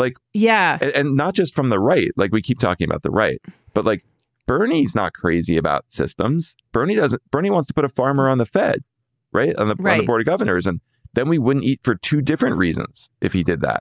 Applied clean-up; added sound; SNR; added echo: none; none; none; none.